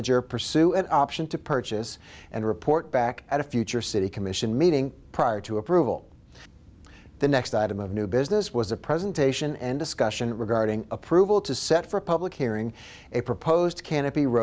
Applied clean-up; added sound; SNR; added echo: none; none; none; none.